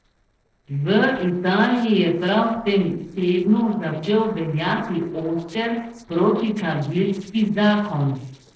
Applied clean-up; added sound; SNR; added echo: neural separator model SepFormer DNS4.